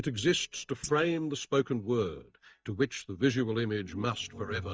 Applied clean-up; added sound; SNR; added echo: neural mask model DeepFilterNet 3.